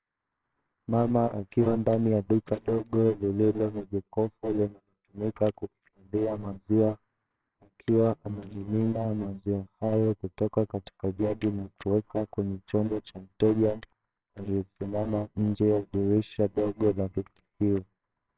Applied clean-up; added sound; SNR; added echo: neural separator model SepFormer WHAMR!.